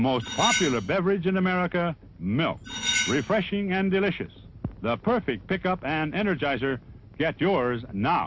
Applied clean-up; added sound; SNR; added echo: none; Cutlery, silverware; 3 dB; none.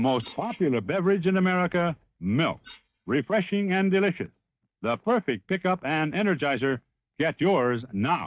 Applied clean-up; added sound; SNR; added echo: neural mask model DeepFilterNet 3.